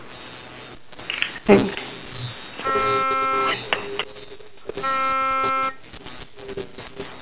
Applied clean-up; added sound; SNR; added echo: none; Wind instrument, woodwind instrument; -3 dB; none.